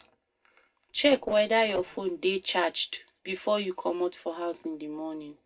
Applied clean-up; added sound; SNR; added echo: neural separator model SepFormer DNS4.